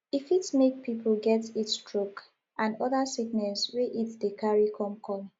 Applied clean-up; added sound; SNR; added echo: none; none; none; none.